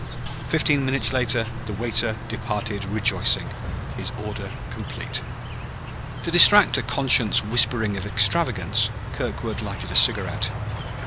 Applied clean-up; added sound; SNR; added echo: none; Insect; 5 dB; none.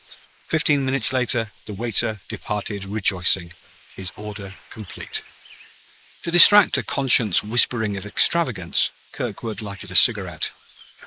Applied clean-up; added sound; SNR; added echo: neural mask model Resemble Enhance denoiser.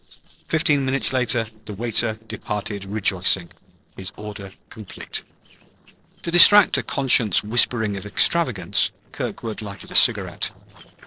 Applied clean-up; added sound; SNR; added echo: neural separator model SepFormer DNS4.